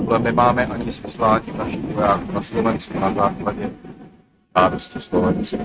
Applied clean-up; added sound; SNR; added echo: neural mask model RNNoise.